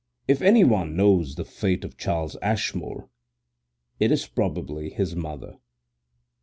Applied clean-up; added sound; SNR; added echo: none; none; none; none.